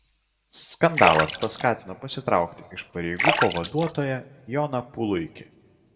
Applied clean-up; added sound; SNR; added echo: none; Splash, splatter; 3 dB; reverberation time 0.9 s.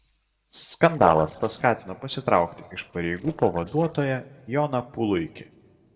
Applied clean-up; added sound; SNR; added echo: neural separator model SepFormer DNS4.